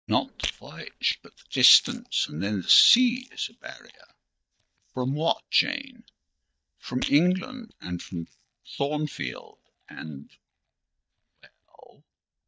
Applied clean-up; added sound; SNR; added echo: neural mask model DeepFilterNet 3.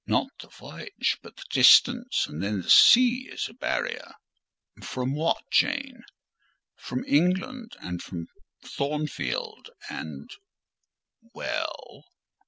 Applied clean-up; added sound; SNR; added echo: none; none; none; none.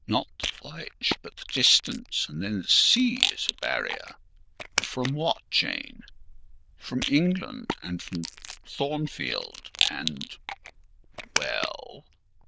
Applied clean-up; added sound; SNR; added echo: neural diffusion model UNIVERSE++.